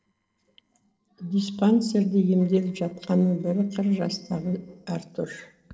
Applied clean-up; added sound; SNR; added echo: neural separator model SepFormer DNS4.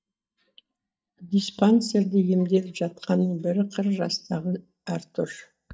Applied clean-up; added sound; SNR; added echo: neural mask model DeepFilterNet 3.